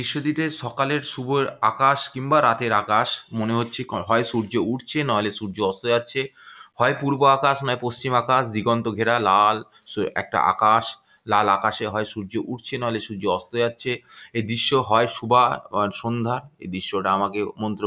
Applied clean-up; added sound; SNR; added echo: none; none; none; none.